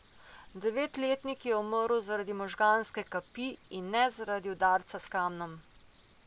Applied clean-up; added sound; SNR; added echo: none; none; none; none.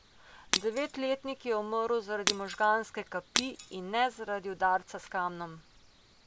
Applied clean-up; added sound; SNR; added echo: none; Shatter; 1 dB; none.